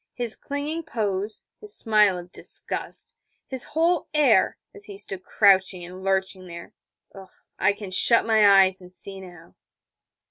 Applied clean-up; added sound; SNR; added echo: none; none; none; none.